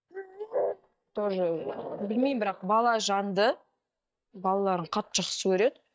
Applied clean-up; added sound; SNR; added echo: neural mask model DeepFilterNet 3.